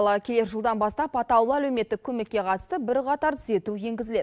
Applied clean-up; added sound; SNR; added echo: none; none; none; none.